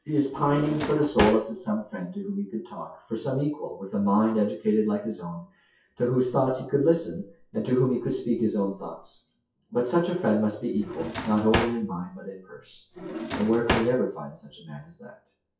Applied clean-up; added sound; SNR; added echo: classical method WPE with log-MMSE.